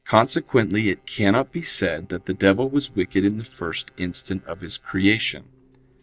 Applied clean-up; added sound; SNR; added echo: neural separator model SepFormer DNS4.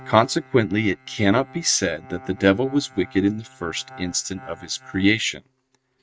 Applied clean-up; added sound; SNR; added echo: neural mask model RNNoise.